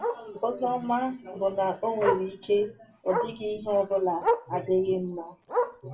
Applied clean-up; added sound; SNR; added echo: none; Bark; 5 dB; reverberation time 0.3 s.